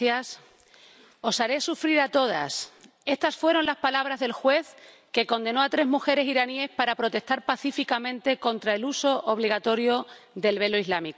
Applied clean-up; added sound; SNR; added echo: none; none; none; none.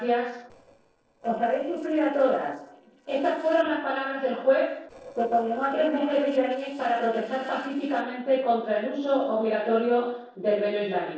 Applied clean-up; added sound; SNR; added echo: neural separator model SepFormer DNS4.